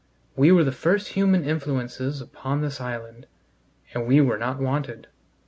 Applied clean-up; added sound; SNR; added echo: none; none; none; none.